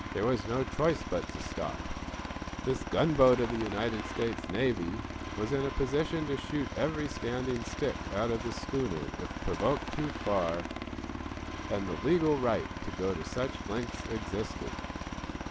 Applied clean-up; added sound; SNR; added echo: none; Aircraft; 6 dB; none.